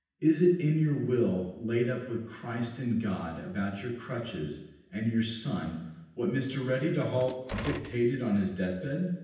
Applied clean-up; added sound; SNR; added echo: none; Door; 11 dB; reverberation time 0.9 s.